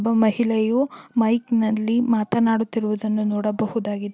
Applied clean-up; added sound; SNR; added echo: none; none; none; none.